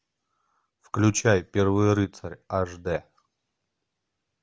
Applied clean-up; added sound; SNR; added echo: none; none; none; none.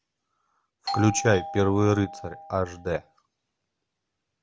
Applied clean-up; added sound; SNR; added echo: none; Doorbell; 9 dB; none.